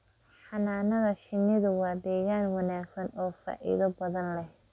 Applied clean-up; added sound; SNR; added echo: none; none; none; none.